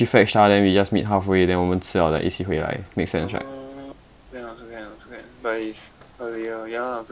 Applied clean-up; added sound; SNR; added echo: none; none; none; none.